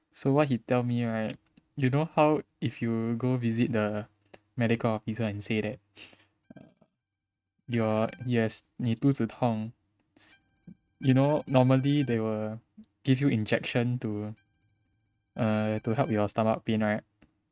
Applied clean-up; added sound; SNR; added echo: neural mask model RNNoise.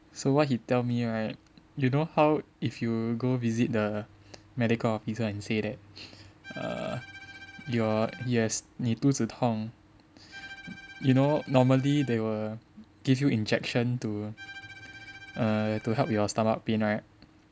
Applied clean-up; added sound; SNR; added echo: none; Bowed string instrument; 20 dB; none.